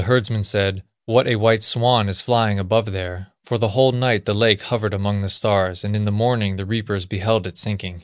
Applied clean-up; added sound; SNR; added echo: none; none; none; none.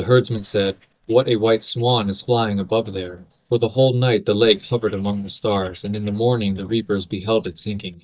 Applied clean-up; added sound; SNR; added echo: neural mask model DeepFilterNet 3.